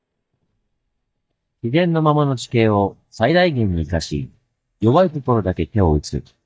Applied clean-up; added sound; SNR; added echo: neural mask model DeepFilterNet 3.